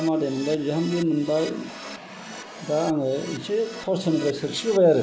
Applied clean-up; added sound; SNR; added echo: none; Keyboard (musical); 16 dB; none.